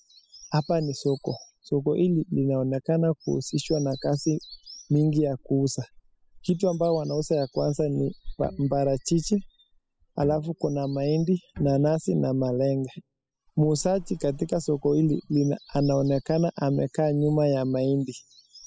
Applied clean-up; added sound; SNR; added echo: classical method spectral subtraction.